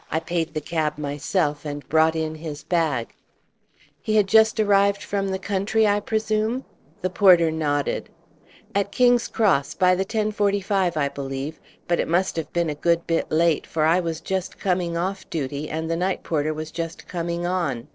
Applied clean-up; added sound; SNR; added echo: neural separator model SepFormer DNS4.